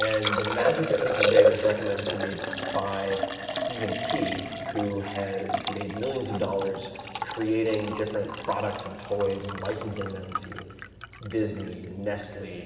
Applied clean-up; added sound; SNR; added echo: none; Liquid; 0 dB; reverberation time 2.4 s.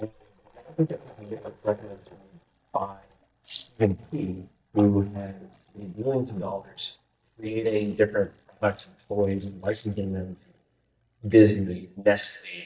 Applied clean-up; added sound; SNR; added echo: neural mask model DeepFilterNet 3.